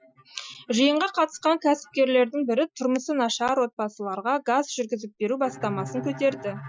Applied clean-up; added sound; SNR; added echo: classical method Wiener filter.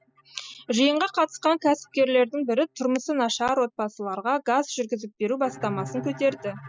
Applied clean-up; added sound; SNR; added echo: classical method spectral subtraction.